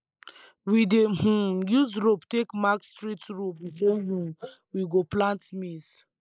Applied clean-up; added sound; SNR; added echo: neural mask model Resemble Enhance denoiser.